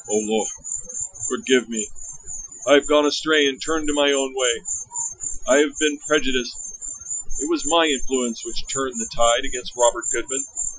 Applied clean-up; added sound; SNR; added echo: classical method Wiener filter.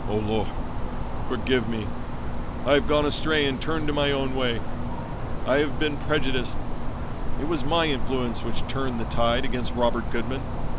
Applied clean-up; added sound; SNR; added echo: none; Insect; -5 dB; none.